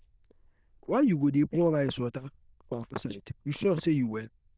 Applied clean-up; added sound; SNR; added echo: neural diffusion model UNIVERSE++.